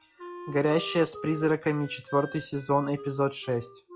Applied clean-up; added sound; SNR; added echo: classical method log-MMSE.